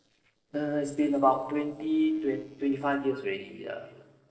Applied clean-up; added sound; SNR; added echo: neural separator model SepFormer DNS4.